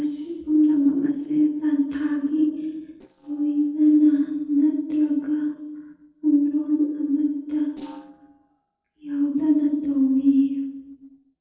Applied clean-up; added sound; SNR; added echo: neural separator model SepFormer DNS4.